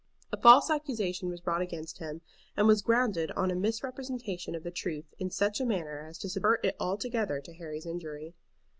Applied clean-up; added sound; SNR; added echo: none; none; none; none.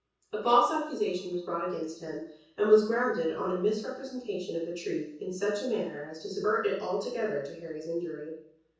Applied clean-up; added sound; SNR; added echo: none; none; none; reverberation time 0.6 s.